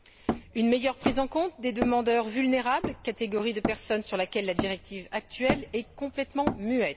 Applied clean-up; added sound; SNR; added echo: none; Hammer; 7 dB; none.